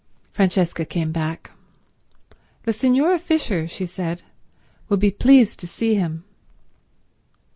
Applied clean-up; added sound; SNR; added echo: none; none; none; none.